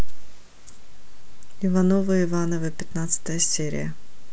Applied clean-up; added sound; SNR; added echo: none; none; none; none.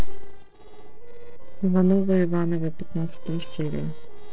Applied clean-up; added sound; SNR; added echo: neural separator model SepFormer DNS4.